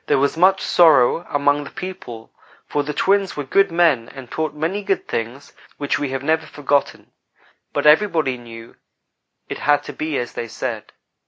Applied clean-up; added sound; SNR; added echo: none; none; none; none.